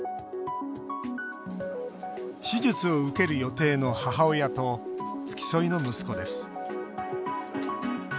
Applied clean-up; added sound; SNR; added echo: none; none; none; none.